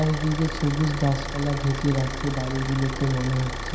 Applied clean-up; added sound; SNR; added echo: none; Idling / Car; 6 dB; reverberation time 0.9 s.